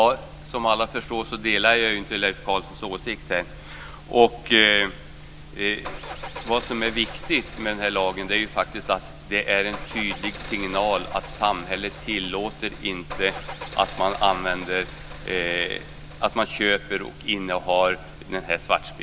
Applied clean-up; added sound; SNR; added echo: none; Car; 13 dB; none.